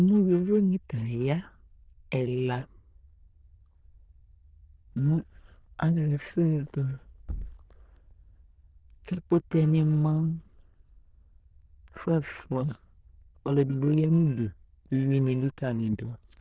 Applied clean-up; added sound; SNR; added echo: neural diffusion model UNIVERSE++.